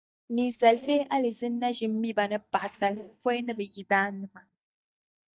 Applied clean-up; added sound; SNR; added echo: neural mask model DeepFilterNet 3.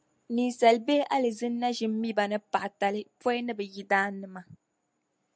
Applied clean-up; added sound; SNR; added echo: none; none; none; none.